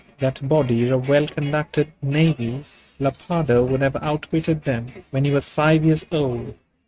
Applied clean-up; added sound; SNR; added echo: neural mask model RNNoise.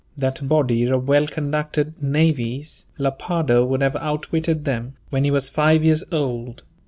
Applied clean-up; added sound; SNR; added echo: none; none; none; none.